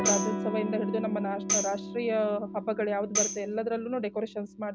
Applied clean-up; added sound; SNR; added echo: none; Tambourine + Electric guitar / Strum; 2 dB; none.